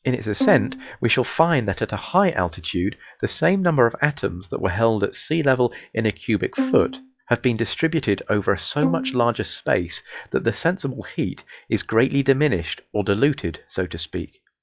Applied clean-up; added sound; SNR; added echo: classical method log-MMSE.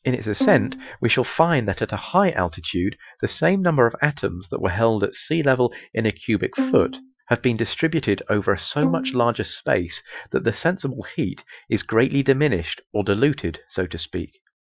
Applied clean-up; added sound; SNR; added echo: classical method Wiener filter.